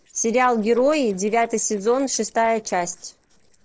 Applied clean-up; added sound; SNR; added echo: neural separator model SepFormer DNS4.